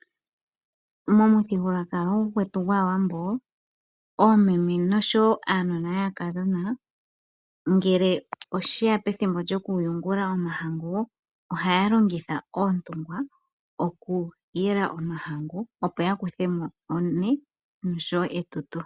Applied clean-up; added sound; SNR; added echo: none; none; none; none.